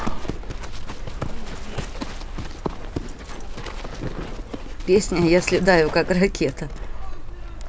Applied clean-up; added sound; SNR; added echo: none; Livestock, farm animals, working animals; 6 dB; none.